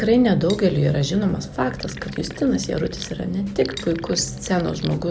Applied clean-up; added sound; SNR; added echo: none; Cutlery, silverware + Sink (filling or washing); 18 dB; none.